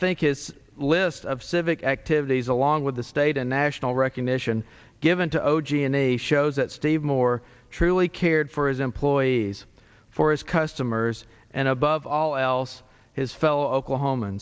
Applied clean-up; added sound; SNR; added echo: none; none; none; none.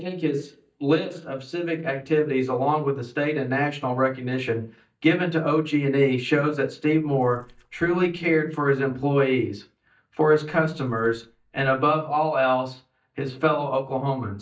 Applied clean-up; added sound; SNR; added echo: neural mask model DeepFilterNet 3.